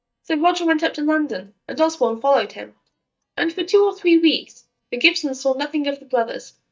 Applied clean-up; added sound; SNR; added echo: neural mask model DeepFilterNet 3.